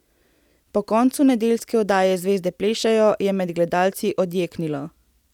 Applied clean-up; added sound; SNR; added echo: none; none; none; none.